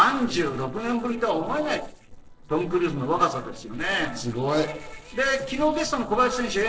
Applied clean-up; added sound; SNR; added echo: neural separator model SepFormer DNS4.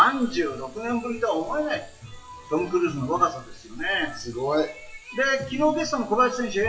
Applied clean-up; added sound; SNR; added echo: classical method WPE with log-MMSE.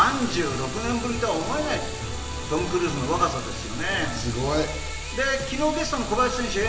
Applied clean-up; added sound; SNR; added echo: none; Sink (filling or washing) / Water tap, faucet; 14 dB; reverberation time 0.9 s.